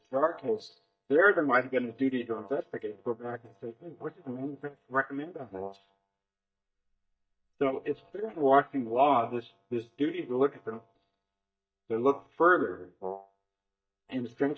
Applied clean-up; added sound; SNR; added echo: neural mask model DeepFilterNet 3.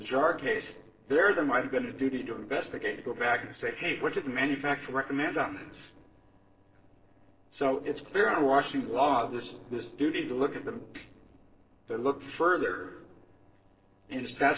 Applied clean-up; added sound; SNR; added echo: neural separator model SepFormer DNS4.